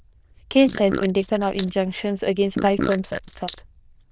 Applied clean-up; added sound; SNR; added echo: neural diffusion model UNIVERSE++.